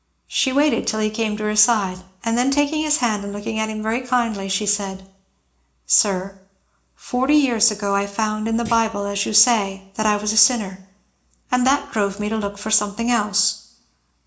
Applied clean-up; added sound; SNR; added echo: none; Thump, thud; 17 dB; reverberation time 0.4 s.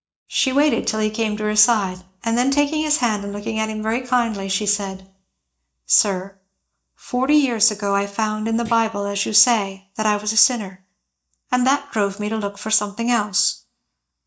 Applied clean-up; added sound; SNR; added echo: neural mask model DeepFilterNet 3.